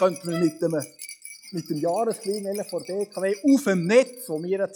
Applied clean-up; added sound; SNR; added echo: classical method log-MMSE.